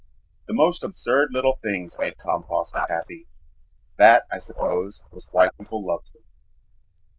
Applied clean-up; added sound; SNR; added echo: neural diffusion model UNIVERSE++.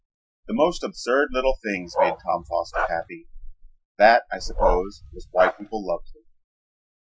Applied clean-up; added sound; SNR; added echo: classical method Wiener filter.